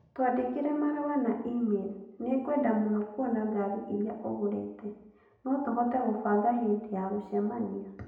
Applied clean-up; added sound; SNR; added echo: none; none; none; reverberation time 0.8 s.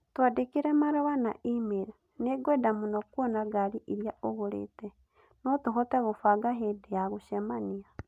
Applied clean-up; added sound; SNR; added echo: none; none; none; none.